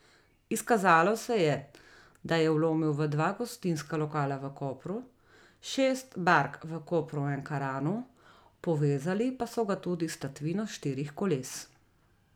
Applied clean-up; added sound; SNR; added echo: none; none; none; none.